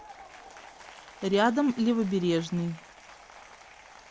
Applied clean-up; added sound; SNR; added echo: none; Applause / Crowd; 19 dB; none.